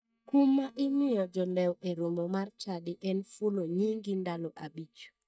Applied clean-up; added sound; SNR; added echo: neural mask model DeepFilterNet 3.